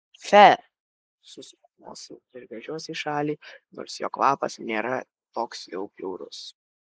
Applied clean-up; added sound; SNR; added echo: neural mask model Resemble Enhance denoiser.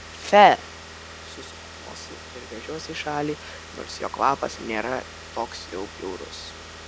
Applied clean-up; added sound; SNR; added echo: none; Car; 15 dB; none.